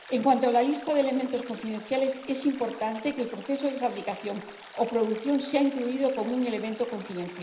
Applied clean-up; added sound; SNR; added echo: none; Stream; 19 dB; reverberation time 0.9 s.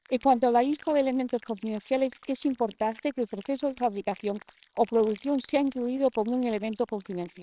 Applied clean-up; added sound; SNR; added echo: neural separator model SepFormer WHAMR!.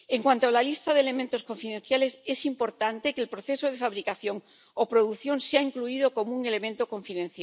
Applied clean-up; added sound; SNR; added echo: none; none; none; none.